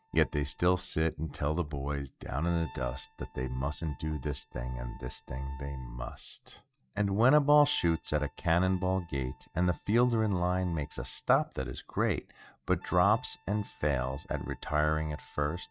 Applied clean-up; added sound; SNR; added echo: neural mask model RNNoise.